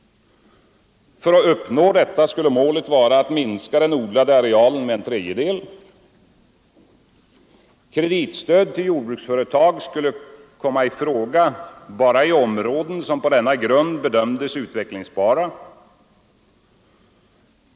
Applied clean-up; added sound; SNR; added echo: none; none; none; none.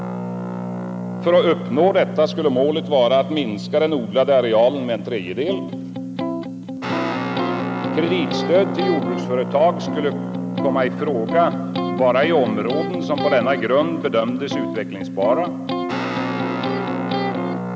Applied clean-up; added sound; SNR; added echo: none; Guitar + Electric guitar; 4 dB; none.